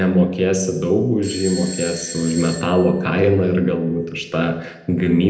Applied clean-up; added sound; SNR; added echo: none; Bell / Doorbell; 15 dB; reverberation time 0.8 s.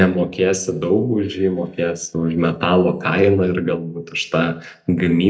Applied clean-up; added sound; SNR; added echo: neural mask model DeepFilterNet 3.